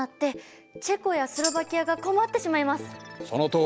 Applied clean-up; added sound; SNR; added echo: none; Tambourine; 10 dB; none.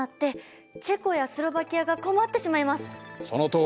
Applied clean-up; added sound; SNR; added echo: none; none; none; none.